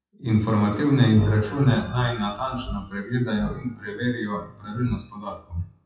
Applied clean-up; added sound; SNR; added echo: classical method WPE with log-MMSE.